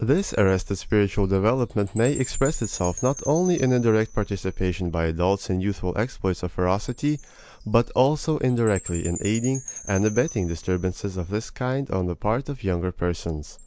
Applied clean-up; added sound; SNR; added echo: none; Chime; 18 dB; none.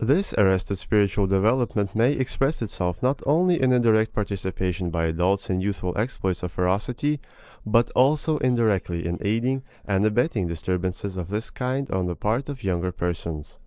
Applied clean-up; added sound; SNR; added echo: neural separator model SepFormer DNS4.